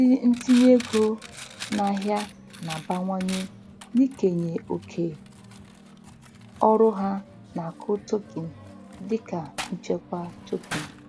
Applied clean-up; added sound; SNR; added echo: none; Coin (dropping); 15 dB; none.